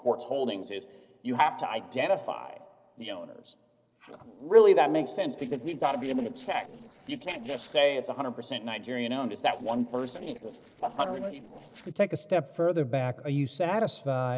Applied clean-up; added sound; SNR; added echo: neural separator model SepFormer DNS4.